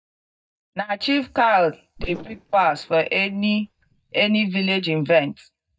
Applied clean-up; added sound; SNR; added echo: neural mask model DeepFilterNet 3.